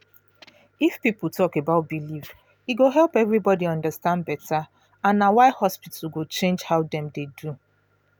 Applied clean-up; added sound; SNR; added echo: none; none; none; none.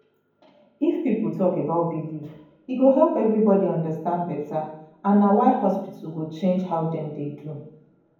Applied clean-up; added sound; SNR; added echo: none; none; none; reverberation time 1.2 s.